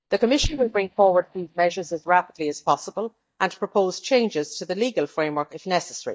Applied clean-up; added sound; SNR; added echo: neural mask model DeepFilterNet 3.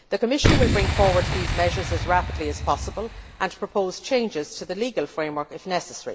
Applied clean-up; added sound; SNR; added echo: none; Boom; 1 dB; reverberation time 1.1 s.